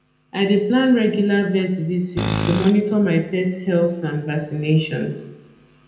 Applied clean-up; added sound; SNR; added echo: none; Tools; 5 dB; reverberation time 0.7 s.